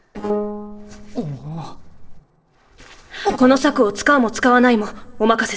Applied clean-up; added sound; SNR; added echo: neural separator model SepFormer DNS4.